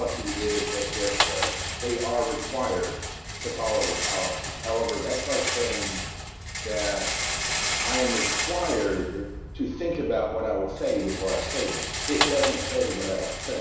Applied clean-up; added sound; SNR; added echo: none; Rattle; 1 dB; reverberation time 1.0 s.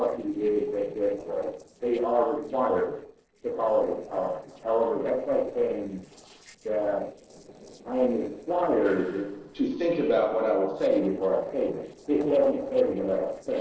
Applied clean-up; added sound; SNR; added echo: neural separator model SepFormer DNS4.